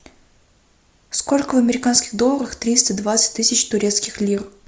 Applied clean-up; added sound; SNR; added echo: none; none; none; none.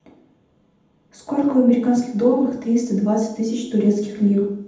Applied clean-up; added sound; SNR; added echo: none; none; none; reverberation time 0.8 s.